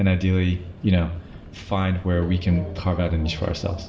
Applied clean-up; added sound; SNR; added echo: none; Subway, metro, underground; 17 dB; reverberation time 1.9 s.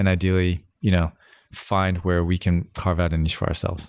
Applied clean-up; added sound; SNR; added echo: none; none; none; none.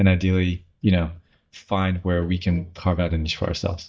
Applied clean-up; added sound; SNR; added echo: neural mask model DeepFilterNet 3.